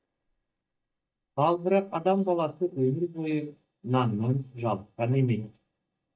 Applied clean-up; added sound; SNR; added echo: neural mask model DeepFilterNet 3.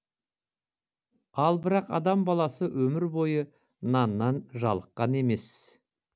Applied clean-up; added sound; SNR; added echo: none; none; none; none.